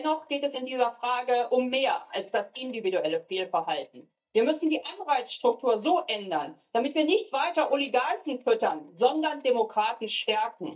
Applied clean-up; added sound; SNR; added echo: neural mask model DeepFilterNet 3.